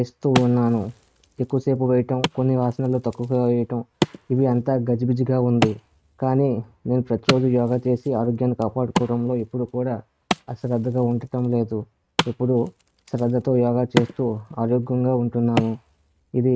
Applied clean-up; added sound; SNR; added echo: neural mask model RNNoise.